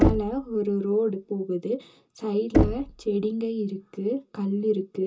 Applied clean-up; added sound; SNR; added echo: none; Knock; 2 dB; reverberation time 0.2 s.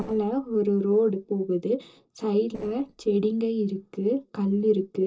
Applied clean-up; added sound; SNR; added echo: neural separator model SepFormer DNS4.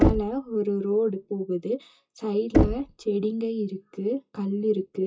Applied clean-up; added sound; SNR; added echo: classical method WPE with log-MMSE.